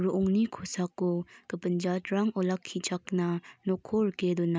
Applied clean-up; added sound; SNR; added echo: none; none; none; none.